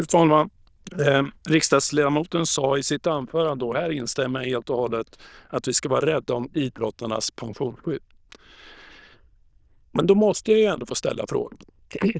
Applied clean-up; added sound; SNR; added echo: neural diffusion model UNIVERSE++.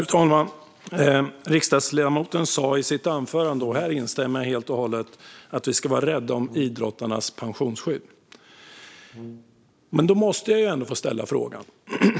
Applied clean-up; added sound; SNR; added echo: none; Brass instrument; 19 dB; none.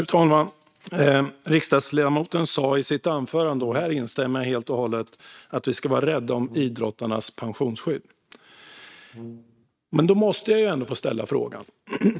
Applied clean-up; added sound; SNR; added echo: neural mask model RNNoise.